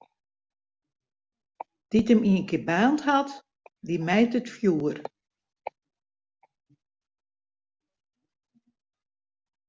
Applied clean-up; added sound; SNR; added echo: none; none; none; none.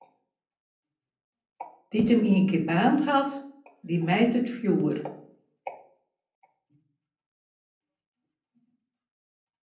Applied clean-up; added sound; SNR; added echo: none; none; none; reverberation time 0.6 s.